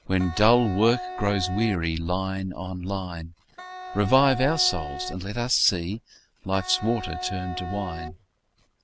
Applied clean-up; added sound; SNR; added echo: none; Wind instrument, woodwind instrument; 10 dB; none.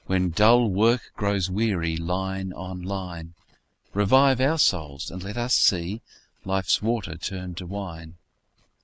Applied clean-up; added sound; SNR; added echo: none; none; none; none.